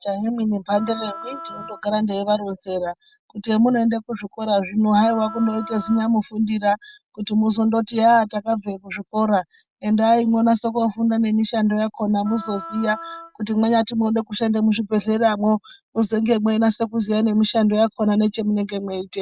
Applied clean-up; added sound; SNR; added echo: none; Wind instrument, woodwind instrument; 16 dB; none.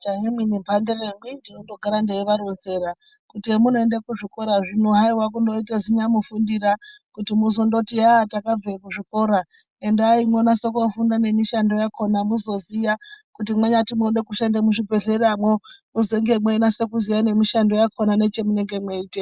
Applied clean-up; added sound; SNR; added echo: none; none; none; none.